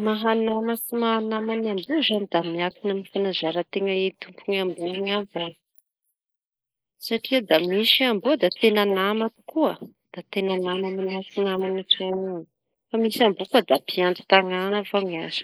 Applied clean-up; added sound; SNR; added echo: neural mask model Resemble Enhance denoiser.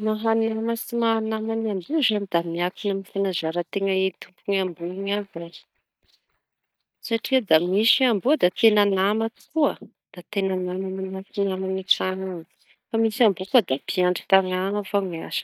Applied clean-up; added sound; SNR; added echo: neural mask model DeepFilterNet 3.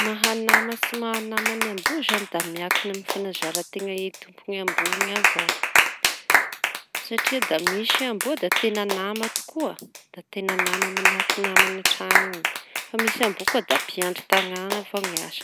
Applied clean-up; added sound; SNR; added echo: none; Clapping; -4 dB; none.